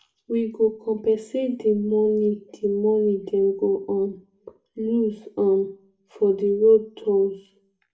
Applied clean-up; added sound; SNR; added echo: none; none; none; reverberation time 0.3 s.